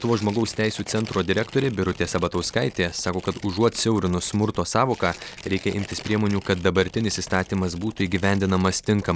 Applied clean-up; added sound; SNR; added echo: none; Tearing; 19 dB; none.